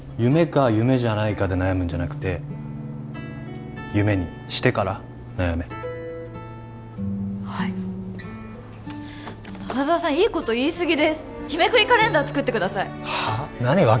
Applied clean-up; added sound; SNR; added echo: none; Fixed-wing aircraft, airplane; 17 dB; none.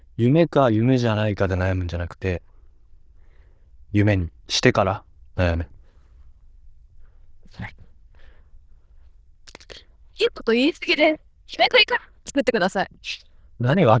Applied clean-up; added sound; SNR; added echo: neural diffusion model UNIVERSE++.